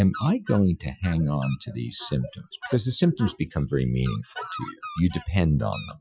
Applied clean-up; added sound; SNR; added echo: classical method Wiener filter.